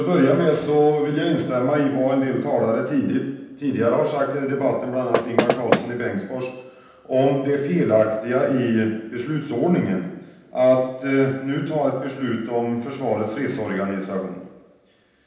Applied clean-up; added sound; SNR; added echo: none; Knock; 0 dB; reverberation time 0.9 s.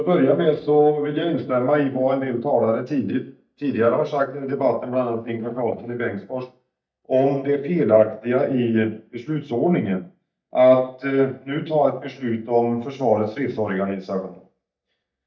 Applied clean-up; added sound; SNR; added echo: neural mask model DeepFilterNet 3.